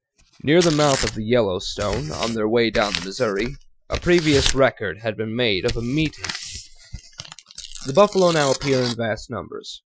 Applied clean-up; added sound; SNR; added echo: classical method Wiener filter.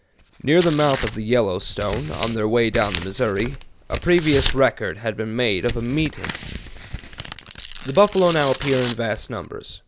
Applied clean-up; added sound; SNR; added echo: none; Tearing; 8 dB; none.